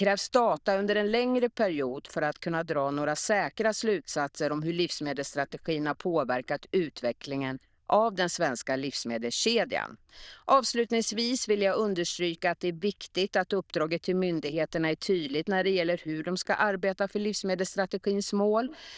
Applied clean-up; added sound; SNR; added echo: neural diffusion model UNIVERSE++.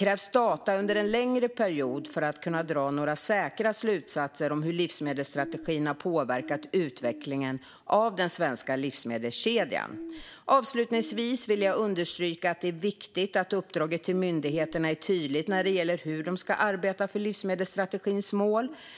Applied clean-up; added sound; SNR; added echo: none; Bird; 19 dB; none.